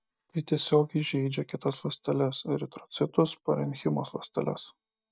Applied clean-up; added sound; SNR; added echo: neural mask model DeepFilterNet 3.